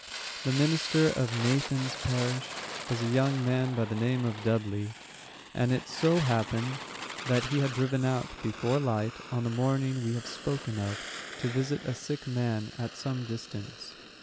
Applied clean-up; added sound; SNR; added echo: none; Fire; 11 dB; none.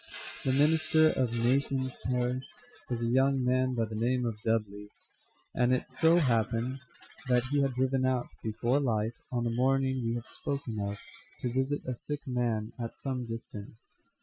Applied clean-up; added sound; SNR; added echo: classical method Wiener filter.